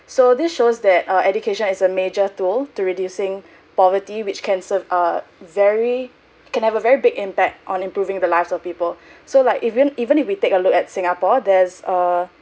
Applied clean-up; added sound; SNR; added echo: none; none; none; none.